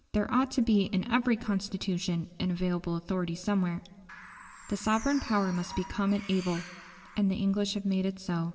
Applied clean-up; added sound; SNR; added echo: none; Bird; 16 dB; reverberation time 0.5 s.